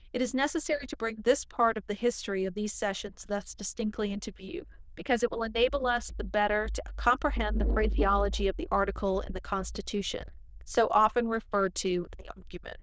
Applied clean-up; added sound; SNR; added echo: neural diffusion model UNIVERSE++.